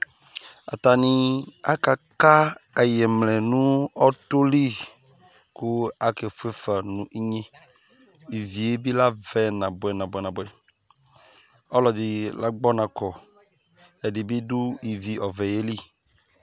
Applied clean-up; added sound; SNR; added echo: none; none; none; none.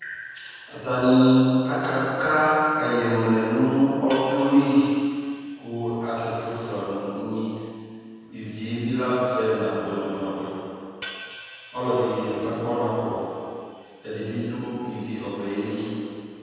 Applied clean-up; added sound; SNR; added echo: none; Hi-hat; 16 dB; reverberation time 2.1 s.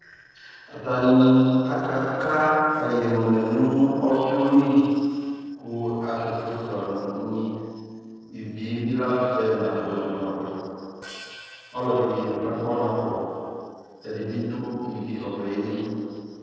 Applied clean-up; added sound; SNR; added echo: neural separator model SepFormer DNS4.